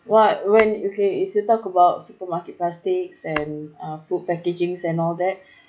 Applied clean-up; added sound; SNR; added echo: classical method log-MMSE.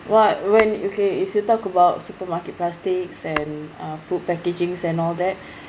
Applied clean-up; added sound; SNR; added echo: none; Tap / Hammer; 17 dB; none.